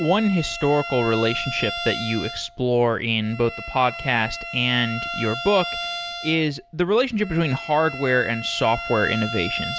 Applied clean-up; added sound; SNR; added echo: none; Bowed string instrument; 9 dB; none.